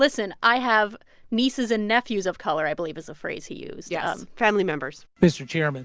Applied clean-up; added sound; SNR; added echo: none; none; none; none.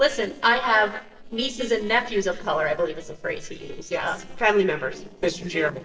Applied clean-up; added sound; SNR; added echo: neural separator model SepFormer DNS4.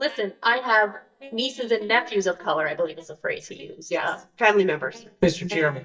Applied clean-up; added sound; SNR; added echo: neural mask model DeepFilterNet 3.